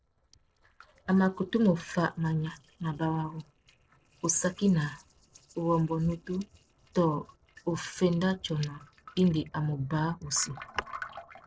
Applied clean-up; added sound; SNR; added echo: neural separator model SepFormer DNS4.